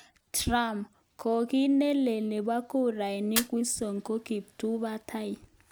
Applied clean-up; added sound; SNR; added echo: none; Fire; 14 dB; none.